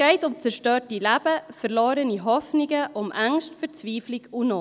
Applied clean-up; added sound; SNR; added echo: none; none; none; none.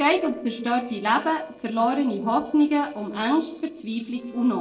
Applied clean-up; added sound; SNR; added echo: neural separator model SepFormer DNS4.